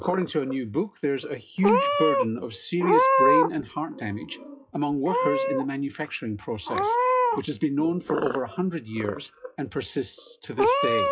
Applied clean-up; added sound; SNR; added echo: classical method WPE with log-MMSE.